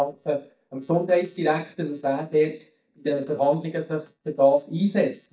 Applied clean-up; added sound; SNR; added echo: neural mask model DeepFilterNet 3.